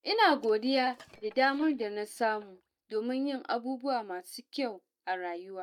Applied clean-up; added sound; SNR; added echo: neural mask model DeepFilterNet 3.